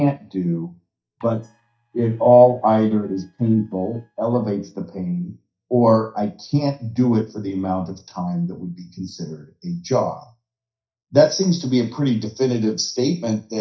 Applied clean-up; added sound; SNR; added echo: neural mask model DeepFilterNet 3.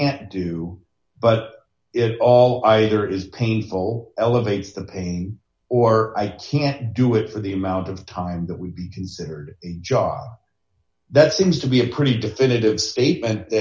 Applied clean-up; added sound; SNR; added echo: none; none; none; none.